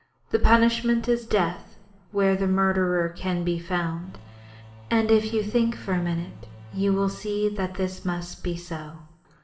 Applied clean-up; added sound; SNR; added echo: none; Engine / Domestic sounds, home sounds; 19 dB; reverberation time 0.9 s.